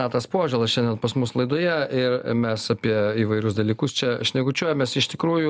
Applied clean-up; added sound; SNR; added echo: none; none; none; none.